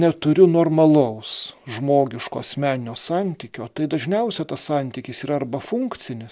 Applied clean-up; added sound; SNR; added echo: none; none; none; none.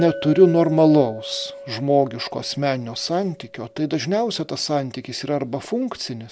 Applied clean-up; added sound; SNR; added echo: none; Chink, clink; 16 dB; none.